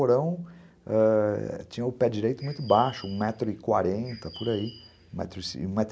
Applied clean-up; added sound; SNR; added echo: none; Bird; 20 dB; none.